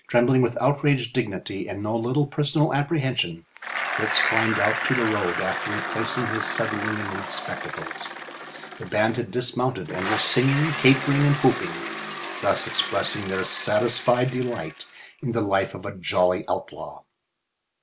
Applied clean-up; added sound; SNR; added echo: none; Bicycle; 7 dB; none.